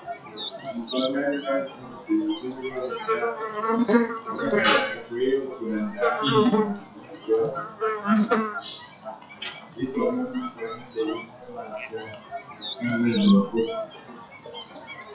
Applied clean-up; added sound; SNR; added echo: classical method WPE with log-MMSE.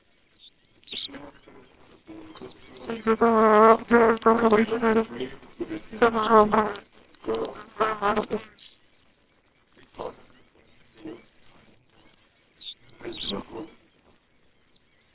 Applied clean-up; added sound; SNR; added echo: neural separator model SepFormer WHAMR!.